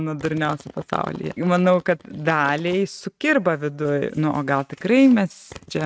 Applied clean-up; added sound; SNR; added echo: neural mask model RNNoise.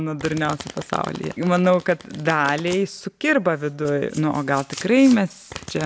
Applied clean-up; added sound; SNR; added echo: none; Domestic sounds, home sounds; 18 dB; none.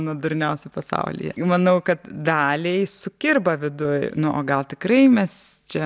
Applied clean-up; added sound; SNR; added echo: none; none; none; none.